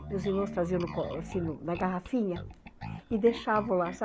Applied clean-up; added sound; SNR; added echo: none; Bass guitar; 11 dB; none.